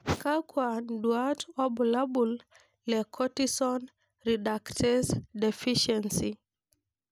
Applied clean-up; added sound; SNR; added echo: none; none; none; none.